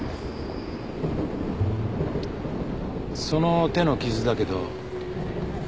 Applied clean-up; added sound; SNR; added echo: none; Bowed string instrument + Thunder; 5 dB; none.